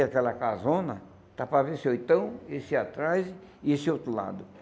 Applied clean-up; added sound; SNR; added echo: none; none; none; none.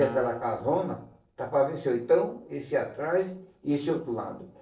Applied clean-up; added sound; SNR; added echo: neural separator model SepFormer DNS4.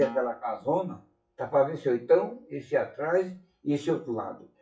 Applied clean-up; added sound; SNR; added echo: classical method WPE with log-MMSE.